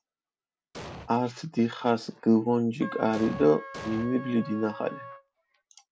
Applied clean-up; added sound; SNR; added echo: none; Trumpet + Explosion; 13 dB; none.